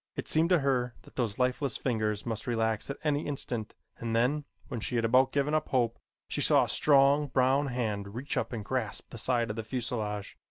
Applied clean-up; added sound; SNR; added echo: none; none; none; none.